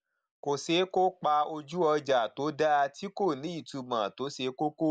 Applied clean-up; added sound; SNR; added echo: none; none; none; none.